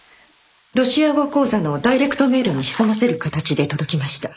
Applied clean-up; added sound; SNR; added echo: neural mask model Resemble Enhance denoiser.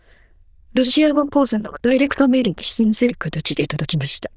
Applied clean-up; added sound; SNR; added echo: neural diffusion model UNIVERSE++.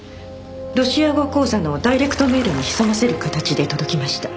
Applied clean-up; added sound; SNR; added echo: none; Bathtub (filling or washing); 16 dB; none.